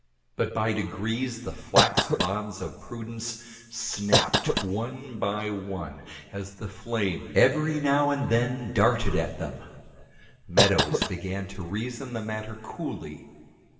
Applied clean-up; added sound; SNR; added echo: none; Cough; 0 dB; reverberation time 2.3 s.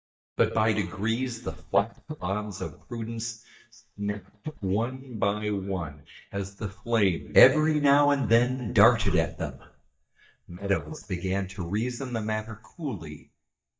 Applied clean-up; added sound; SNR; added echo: neural mask model DeepFilterNet 3.